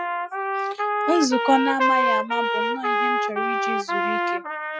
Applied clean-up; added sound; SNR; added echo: classical method Wiener filter.